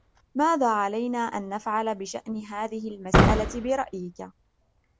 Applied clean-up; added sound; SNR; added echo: none; Slam / Car; 1 dB; none.